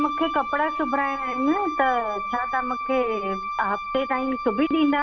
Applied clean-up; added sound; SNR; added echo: none; Wind instrument, woodwind instrument; 5 dB; none.